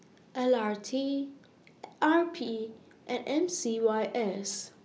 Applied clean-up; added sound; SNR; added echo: none; none; none; none.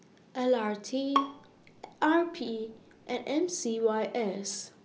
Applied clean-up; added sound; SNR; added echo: none; Bowed string instrument; 7 dB; none.